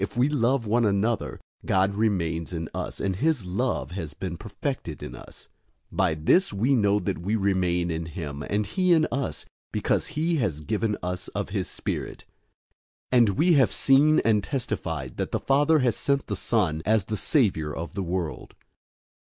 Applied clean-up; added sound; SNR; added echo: none; none; none; none.